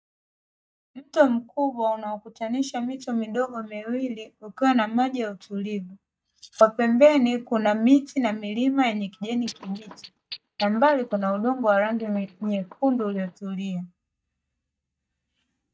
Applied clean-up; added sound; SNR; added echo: neural mask model DeepFilterNet 3.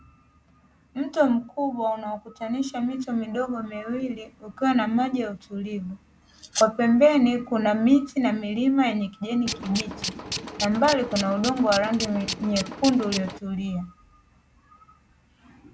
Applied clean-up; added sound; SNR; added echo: none; Tools + Domestic sounds, home sounds; 8 dB; none.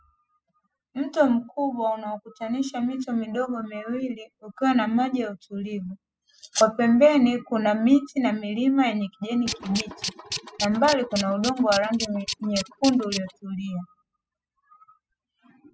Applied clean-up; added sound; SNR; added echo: classical method spectral subtraction.